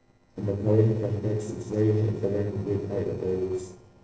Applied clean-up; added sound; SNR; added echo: neural separator model SepFormer DNS4.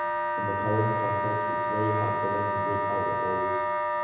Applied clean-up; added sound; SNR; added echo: none; Wind instrument, woodwind instrument; -5 dB; reverberation time 1.0 s.